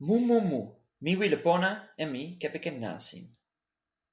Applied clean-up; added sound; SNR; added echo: none; none; none; none.